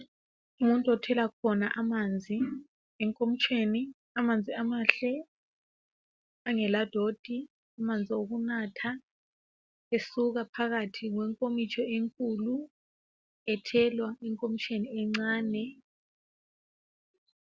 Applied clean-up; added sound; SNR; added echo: none; none; none; none.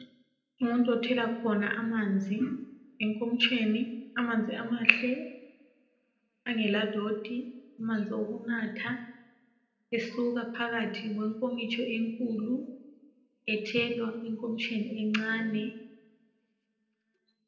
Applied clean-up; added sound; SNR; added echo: none; none; none; reverberation time 0.7 s.